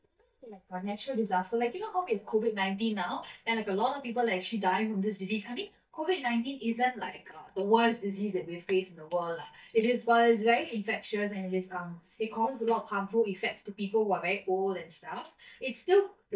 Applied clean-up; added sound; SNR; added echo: neural mask model DeepFilterNet 3.